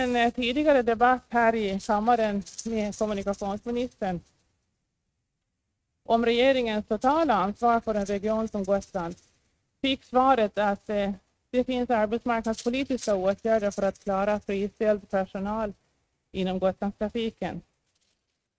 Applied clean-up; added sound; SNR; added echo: neural mask model RNNoise.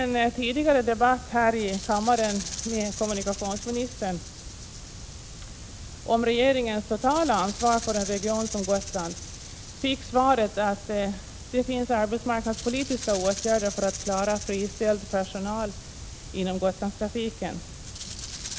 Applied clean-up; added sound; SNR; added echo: none; Rattle (instrument); 14 dB; none.